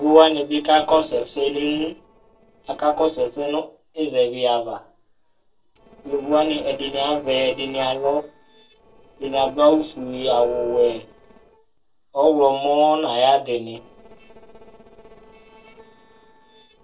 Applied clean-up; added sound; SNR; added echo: neural separator model SepFormer DNS4.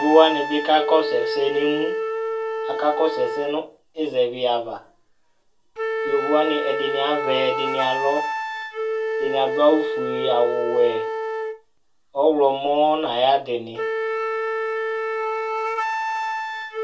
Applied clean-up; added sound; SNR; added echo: none; Wind instrument, woodwind instrument; 3 dB; reverberation time 0.2 s.